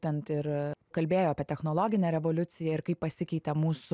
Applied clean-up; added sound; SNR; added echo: none; none; none; none.